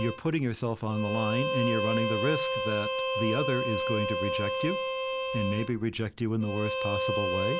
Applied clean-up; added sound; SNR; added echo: none; Bowed string instrument; 0 dB; none.